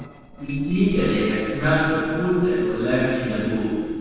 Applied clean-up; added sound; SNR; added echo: neural separator model SepFormer DNS4.